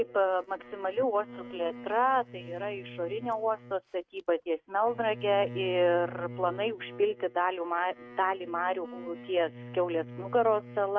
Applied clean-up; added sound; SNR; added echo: neural mask model RNNoise.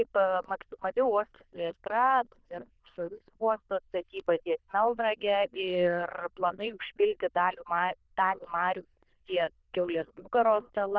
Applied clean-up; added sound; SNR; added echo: neural diffusion model UNIVERSE++.